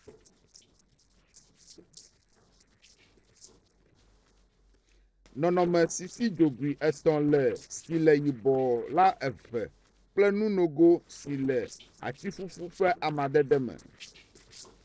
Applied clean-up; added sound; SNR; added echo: neural separator model SepFormer DNS4.